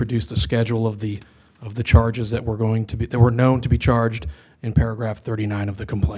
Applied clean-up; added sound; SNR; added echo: none; none; none; none.